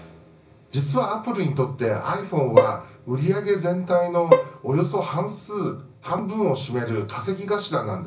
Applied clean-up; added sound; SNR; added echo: none; Bowed string instrument; -1 dB; reverberation time 0.4 s.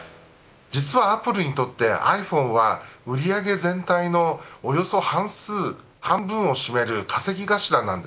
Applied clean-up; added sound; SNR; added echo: none; none; none; none.